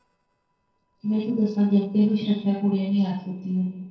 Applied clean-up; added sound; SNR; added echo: neural separator model SepFormer DNS4.